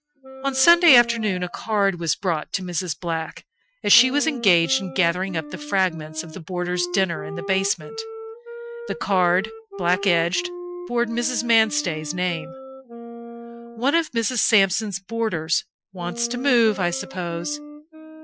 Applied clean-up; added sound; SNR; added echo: classical method Wiener filter.